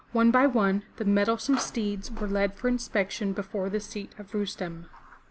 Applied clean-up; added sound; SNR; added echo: none; none; none; none.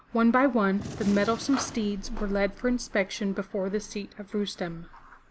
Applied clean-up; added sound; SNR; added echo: none; Gunshot, gunfire; 16 dB; none.